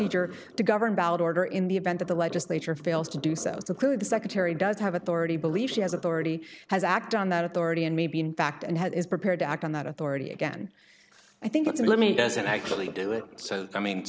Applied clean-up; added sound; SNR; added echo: none; Sink (filling or washing); 18 dB; none.